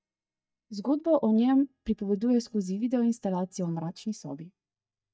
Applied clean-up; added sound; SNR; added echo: neural mask model DeepFilterNet 3.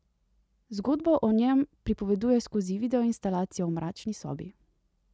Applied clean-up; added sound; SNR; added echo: none; none; none; none.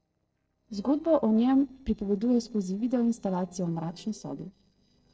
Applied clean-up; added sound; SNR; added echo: neural separator model SepFormer DNS4.